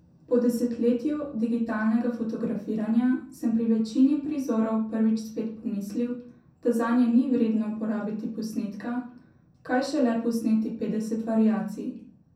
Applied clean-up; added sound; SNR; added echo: none; none; none; reverberation time 0.6 s.